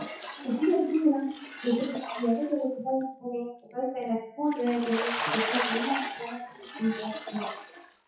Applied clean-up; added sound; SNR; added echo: classical method WPE with log-MMSE.